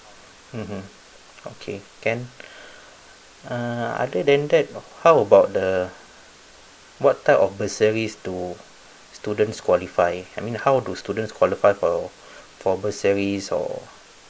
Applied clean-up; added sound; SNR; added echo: none; none; none; none.